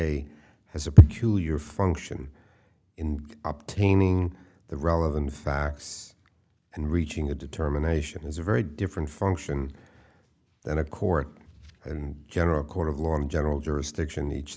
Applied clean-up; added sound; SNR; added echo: none; none; none; none.